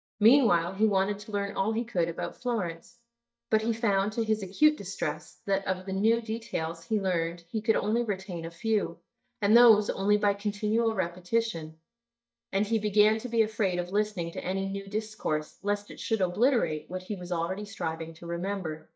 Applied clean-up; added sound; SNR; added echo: neural mask model DeepFilterNet 3.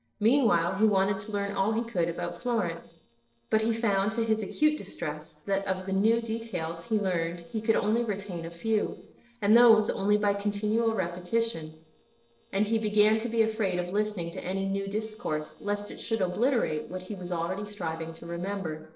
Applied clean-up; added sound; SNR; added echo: neural separator model SepFormer DNS4.